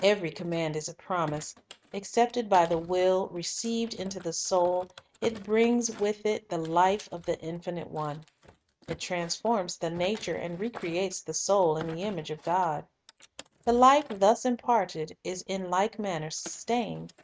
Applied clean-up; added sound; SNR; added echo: neural mask model RNNoise.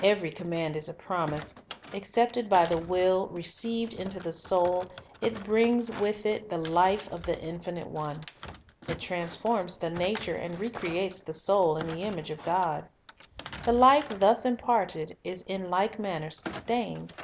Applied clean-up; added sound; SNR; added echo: none; Thump, thud; 17 dB; none.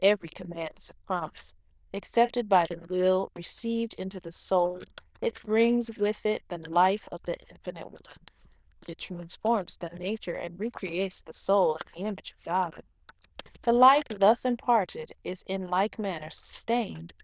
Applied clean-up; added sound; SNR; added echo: neural diffusion model UNIVERSE++.